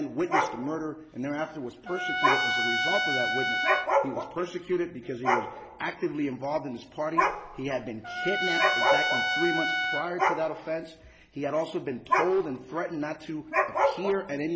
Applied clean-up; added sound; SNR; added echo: none; Dog + Trumpet; -3 dB; none.